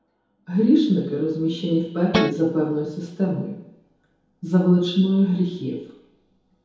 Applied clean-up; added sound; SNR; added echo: none; Guitar; 1 dB; reverberation time 2.0 s.